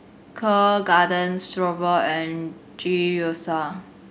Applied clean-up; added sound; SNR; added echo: none; none; none; none.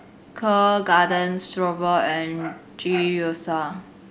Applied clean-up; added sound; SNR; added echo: none; Dog; 18 dB; none.